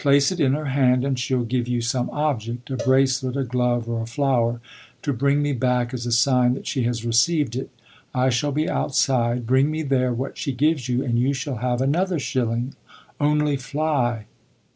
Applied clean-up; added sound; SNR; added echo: none; Cowbell; 18 dB; none.